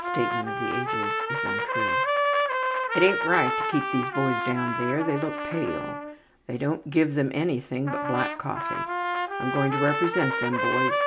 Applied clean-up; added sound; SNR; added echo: none; Trumpet; 0 dB; none.